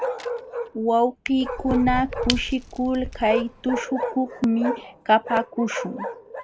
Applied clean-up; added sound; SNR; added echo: none; Bark + Shatter / Crushing; 7 dB; none.